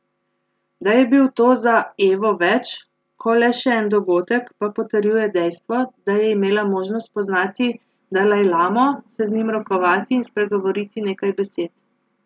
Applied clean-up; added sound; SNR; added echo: none; none; none; none.